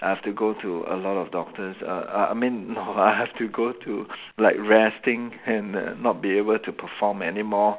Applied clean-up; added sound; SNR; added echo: none; none; none; none.